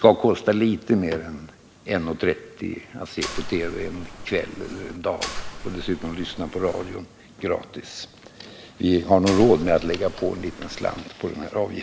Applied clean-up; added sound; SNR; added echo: none; Mechanisms; 10 dB; none.